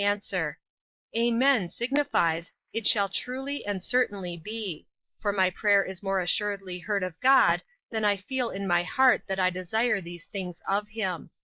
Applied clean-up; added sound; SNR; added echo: neural mask model Resemble Enhance denoiser.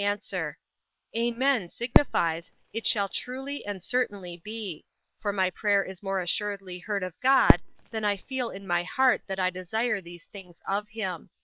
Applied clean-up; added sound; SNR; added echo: neural separator model SepFormer WHAM!.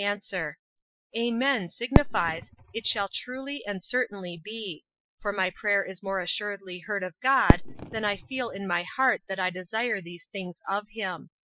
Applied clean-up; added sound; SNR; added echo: classical method spectral subtraction.